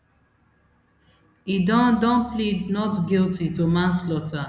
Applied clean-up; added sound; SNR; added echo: none; none; none; none.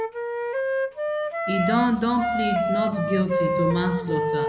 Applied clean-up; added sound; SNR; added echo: none; Wind instrument, woodwind instrument; 0 dB; none.